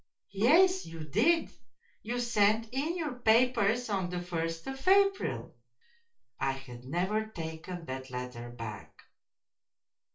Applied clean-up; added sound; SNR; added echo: neural separator model SepFormer DNS4.